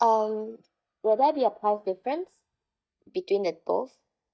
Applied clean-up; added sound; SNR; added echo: neural mask model DeepFilterNet 3.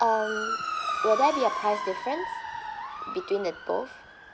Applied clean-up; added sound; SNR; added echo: none; Motor vehicle (road) / Siren; 5 dB; none.